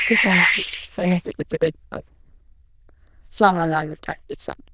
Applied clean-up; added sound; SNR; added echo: neural diffusion model UNIVERSE++.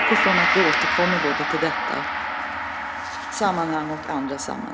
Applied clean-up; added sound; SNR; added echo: none; Gong; -2 dB; none.